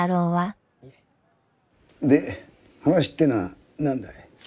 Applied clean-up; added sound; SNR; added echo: none; none; none; none.